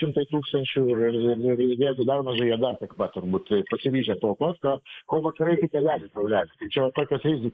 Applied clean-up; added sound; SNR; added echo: neural mask model Resemble Enhance denoiser.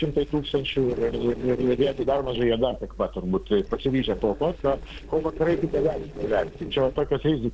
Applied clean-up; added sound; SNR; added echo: neural separator model SepFormer DNS4.